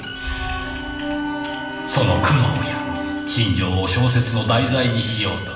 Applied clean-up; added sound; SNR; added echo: none; Bowed string instrument; 14 dB; reverberation time 0.9 s.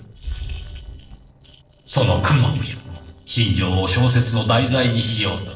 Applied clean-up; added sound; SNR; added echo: neural separator model SepFormer DNS4.